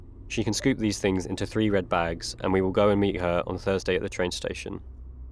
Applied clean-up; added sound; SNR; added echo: none; Motor vehicle (road); 16 dB; none.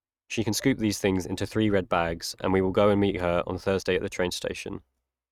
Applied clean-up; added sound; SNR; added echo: neural mask model RNNoise.